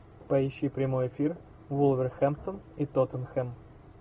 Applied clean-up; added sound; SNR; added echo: none; none; none; none.